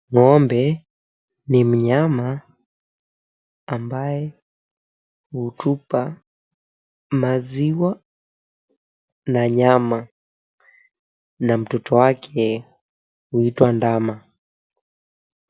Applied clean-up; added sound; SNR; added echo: none; none; none; none.